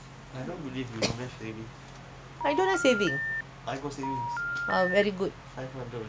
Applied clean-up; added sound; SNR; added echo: none; Telephone; 3 dB; none.